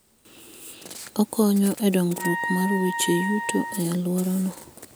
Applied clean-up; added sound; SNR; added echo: none; Wind instrument, woodwind instrument; 7 dB; none.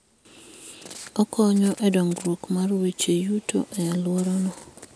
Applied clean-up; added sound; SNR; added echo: none; none; none; none.